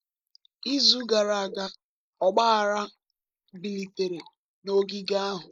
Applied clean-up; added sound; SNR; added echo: neural mask model Resemble Enhance denoiser.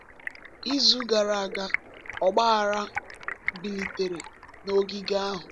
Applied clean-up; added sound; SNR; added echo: none; Stream; 11 dB; none.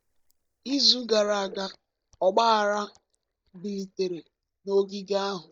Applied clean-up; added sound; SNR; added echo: neural mask model DeepFilterNet 3.